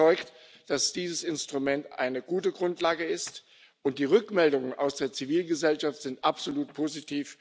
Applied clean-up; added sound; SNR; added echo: none; none; none; none.